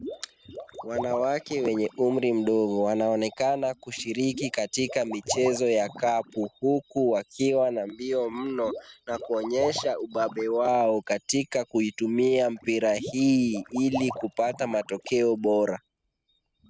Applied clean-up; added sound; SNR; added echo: none; Water / Liquid; 15 dB; none.